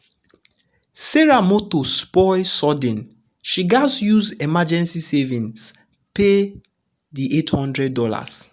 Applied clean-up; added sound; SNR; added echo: none; none; none; none.